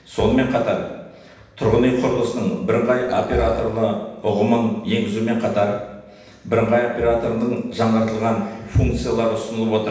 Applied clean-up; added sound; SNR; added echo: none; Burping, eructation; 10 dB; reverberation time 0.9 s.